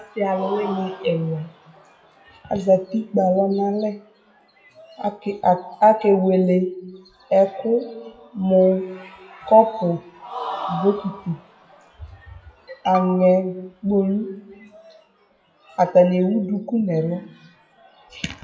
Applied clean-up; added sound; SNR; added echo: classical method WPE with log-MMSE.